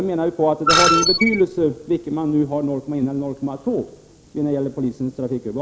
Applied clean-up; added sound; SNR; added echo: none; Screech; -3 dB; none.